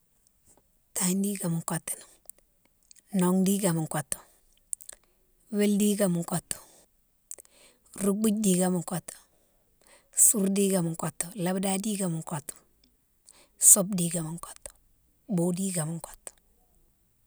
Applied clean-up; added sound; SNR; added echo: none; none; none; none.